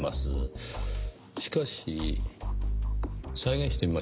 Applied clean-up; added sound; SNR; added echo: none; none; none; none.